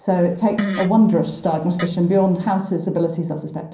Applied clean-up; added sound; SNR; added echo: none; Fart; 11 dB; reverberation time 0.6 s.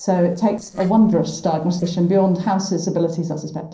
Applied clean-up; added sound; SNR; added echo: neural separator model SepFormer DNS4.